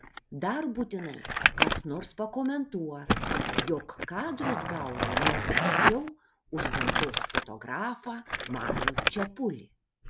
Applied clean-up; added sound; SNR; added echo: none; Crumpling, crinkling + Zipper (clothing); -4 dB; none.